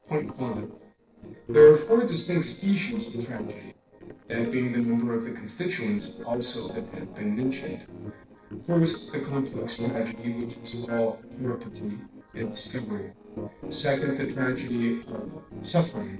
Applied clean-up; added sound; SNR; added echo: neural separator model SepFormer DNS4.